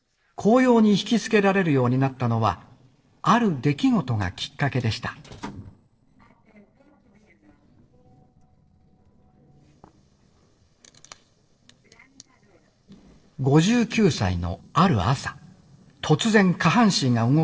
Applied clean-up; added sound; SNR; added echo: neural separator model SepFormer DNS4.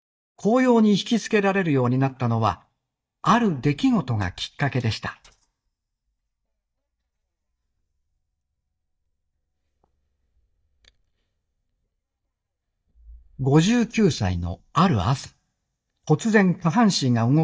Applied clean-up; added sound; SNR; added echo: neural mask model DeepFilterNet 3.